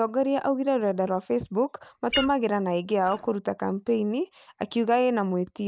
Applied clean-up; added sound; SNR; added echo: neural mask model Resemble Enhance denoiser.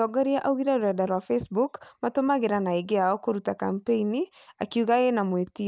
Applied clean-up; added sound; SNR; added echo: none; none; none; none.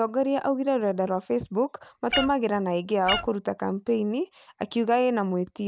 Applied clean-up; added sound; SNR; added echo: none; Meow; 6 dB; none.